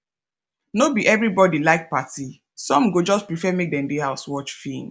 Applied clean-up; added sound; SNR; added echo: none; none; none; none.